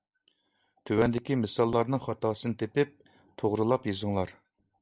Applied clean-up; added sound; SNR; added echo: none; none; none; none.